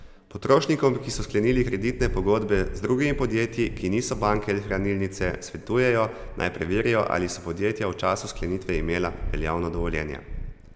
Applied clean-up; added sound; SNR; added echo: none; Purr; 10 dB; none.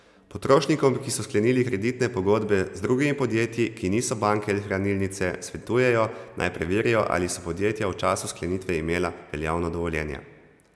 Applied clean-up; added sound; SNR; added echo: none; none; none; none.